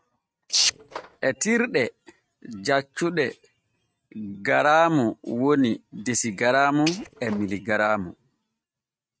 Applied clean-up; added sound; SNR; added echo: neural mask model RNNoise.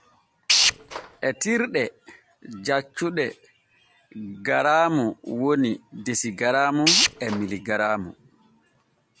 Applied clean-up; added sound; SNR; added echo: none; Tools; -4 dB; none.